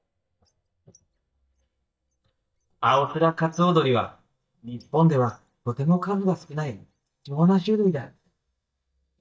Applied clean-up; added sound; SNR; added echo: neural mask model DeepFilterNet 3.